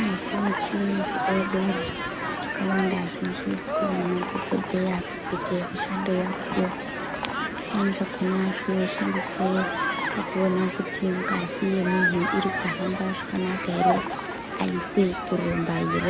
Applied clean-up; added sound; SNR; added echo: none; Human group actions; 2 dB; none.